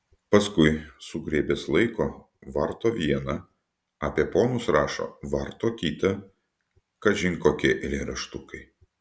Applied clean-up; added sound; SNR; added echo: none; none; none; none.